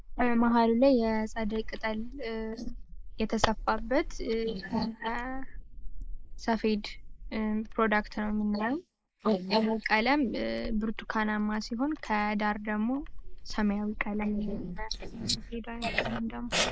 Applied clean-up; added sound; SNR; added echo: neural mask model Resemble Enhance denoiser.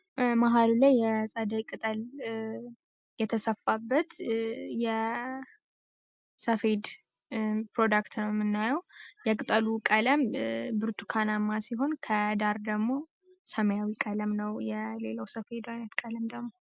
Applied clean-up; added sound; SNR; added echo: none; none; none; none.